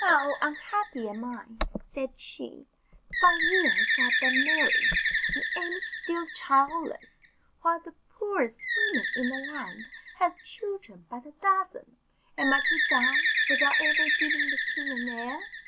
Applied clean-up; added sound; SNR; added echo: none; Bird; -2 dB; none.